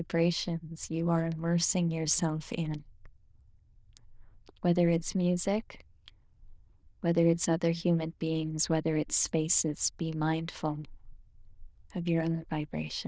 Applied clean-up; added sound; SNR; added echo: neural diffusion model UNIVERSE++.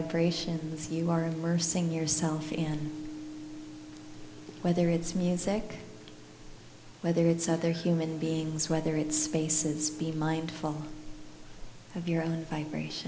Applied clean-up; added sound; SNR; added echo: none; Meow / Purr; 17 dB; none.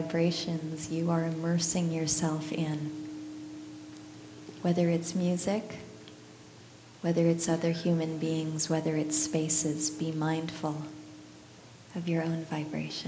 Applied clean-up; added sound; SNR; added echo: none; none; none; none.